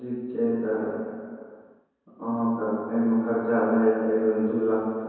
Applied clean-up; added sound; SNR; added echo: none; none; none; reverberation time 2.2 s.